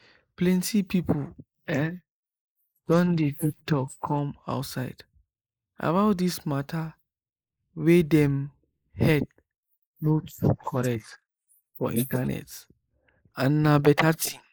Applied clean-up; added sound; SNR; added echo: neural mask model Resemble Enhance denoiser.